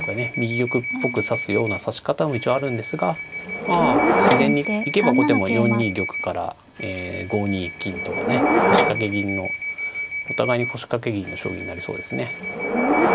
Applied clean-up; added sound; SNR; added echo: none; Subway, metro, underground / Door; 0 dB; none.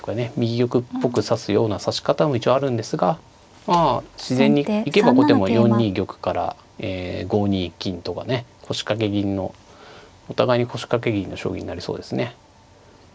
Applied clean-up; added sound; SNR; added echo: none; none; none; none.